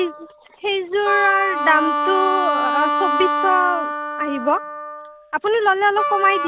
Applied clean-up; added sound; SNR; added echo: none; Wind instrument, woodwind instrument; 2 dB; none.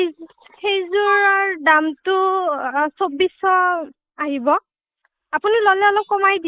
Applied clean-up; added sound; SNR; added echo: neural mask model Resemble Enhance denoiser.